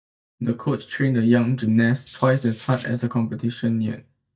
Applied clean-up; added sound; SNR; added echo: neural mask model DeepFilterNet 3.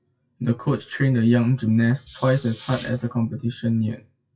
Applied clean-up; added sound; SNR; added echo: classical method WPE with log-MMSE.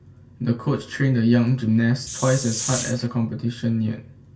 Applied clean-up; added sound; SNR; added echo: none; Hiss; 8 dB; reverberation time 0.2 s.